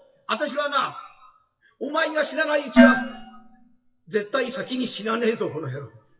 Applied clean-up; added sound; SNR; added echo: classical method WPE with log-MMSE.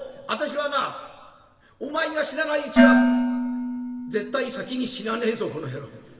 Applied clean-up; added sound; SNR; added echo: none; Dishes, pots, and pans; -3 dB; reverberation time 1.8 s.